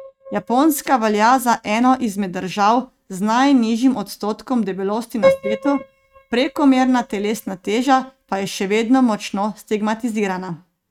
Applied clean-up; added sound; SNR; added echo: neural mask model RNNoise.